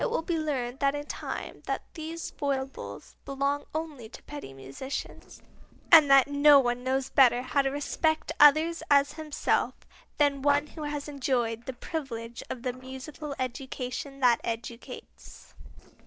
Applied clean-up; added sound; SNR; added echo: neural separator model SepFormer DNS4.